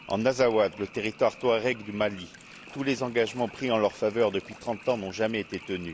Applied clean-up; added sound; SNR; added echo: none; Walk, footsteps / Stream / Trickle, dribble / Chirp, tweet + Frog; 20 dB; none.